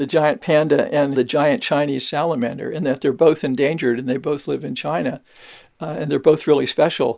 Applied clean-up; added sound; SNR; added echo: none; none; none; none.